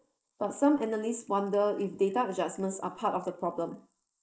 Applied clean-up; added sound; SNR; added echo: neural mask model Resemble Enhance denoiser.